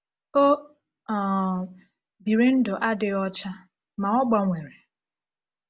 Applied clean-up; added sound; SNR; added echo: none; none; none; none.